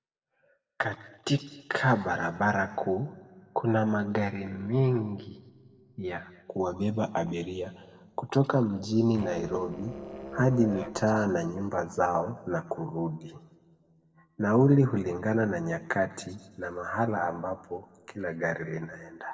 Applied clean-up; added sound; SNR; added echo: neural separator model SepFormer DNS4.